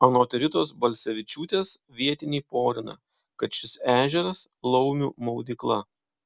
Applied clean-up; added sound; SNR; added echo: none; none; none; none.